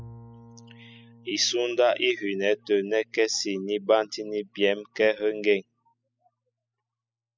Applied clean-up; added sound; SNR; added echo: classical method spectral subtraction.